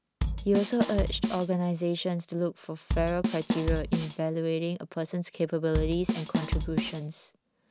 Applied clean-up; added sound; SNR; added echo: none; Bass drum / Snare drum / Drum kit; 1 dB; none.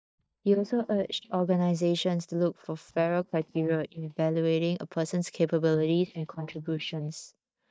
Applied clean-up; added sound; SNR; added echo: neural mask model DeepFilterNet 3.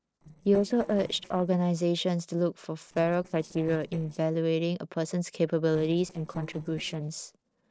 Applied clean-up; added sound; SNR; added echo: neural separator model SepFormer DNS4.